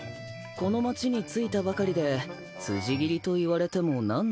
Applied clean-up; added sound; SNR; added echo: none; none; none; none.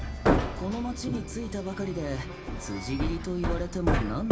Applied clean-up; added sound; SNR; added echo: none; Hammer; -3 dB; reverberation time 0.4 s.